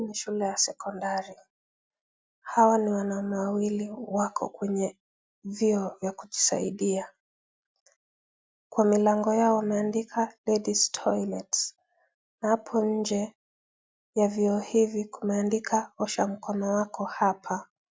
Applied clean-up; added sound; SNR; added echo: none; none; none; none.